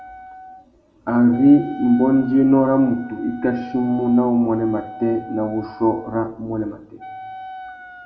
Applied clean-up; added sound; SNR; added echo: none; Wind instrument, woodwind instrument; 18 dB; reverberation time 0.7 s.